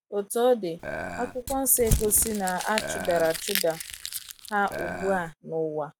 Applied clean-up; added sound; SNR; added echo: none; Crumpling, crinkling / Crushing + Burping, eructation; 5 dB; none.